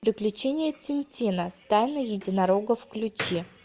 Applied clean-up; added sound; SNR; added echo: none; Slam; 18 dB; none.